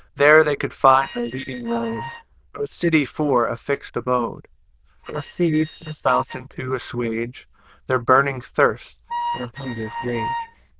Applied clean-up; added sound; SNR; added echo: neural diffusion model UNIVERSE++.